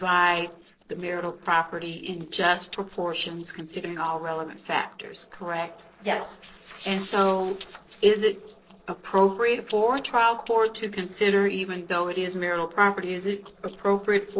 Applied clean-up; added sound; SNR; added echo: neural separator model SepFormer DNS4.